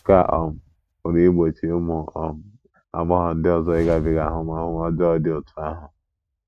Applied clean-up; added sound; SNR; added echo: neural mask model RNNoise.